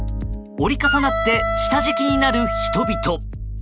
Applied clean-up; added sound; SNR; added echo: none; Wind instrument, woodwind instrument; 2 dB; none.